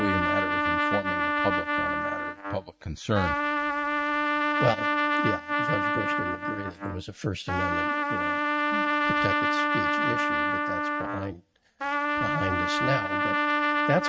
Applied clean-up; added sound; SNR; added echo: neural mask model RNNoise.